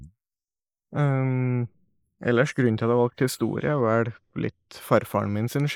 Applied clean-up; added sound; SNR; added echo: neural mask model Resemble Enhance denoiser.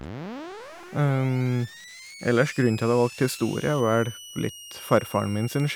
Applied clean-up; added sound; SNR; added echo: none; Screech; 16 dB; none.